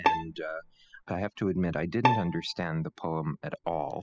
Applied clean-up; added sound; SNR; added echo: classical method spectral subtraction.